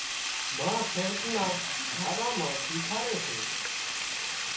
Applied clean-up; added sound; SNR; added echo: none; Sink (filling or washing); -2 dB; reverberation time 0.6 s.